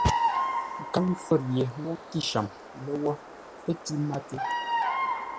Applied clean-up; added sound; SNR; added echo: none; Bird vocalization, bird call, bird song; 1 dB; none.